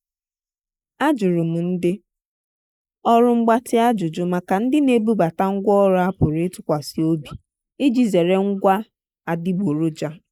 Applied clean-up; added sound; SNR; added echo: neural mask model Resemble Enhance denoiser.